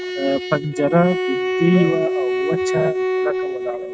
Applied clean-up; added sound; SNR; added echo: neural mask model RNNoise.